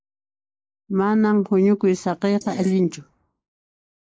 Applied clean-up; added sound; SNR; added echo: neural mask model Resemble Enhance denoiser.